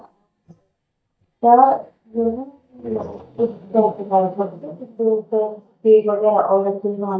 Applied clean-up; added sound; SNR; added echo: neural mask model DeepFilterNet 3.